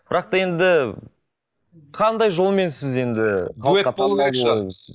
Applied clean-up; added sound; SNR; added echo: neural mask model Resemble Enhance denoiser.